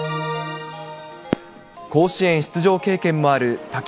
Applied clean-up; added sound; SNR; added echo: none; Fireworks; 11 dB; none.